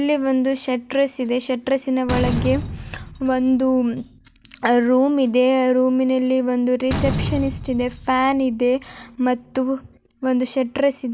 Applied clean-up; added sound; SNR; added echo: none; Slam; 12 dB; none.